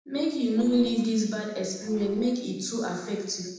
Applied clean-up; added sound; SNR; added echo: neural separator model SepFormer DNS4.